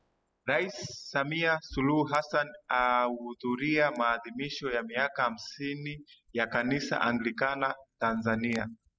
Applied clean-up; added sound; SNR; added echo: classical method spectral subtraction.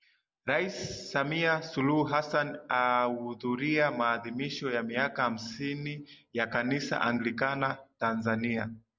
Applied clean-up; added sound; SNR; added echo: none; none; none; none.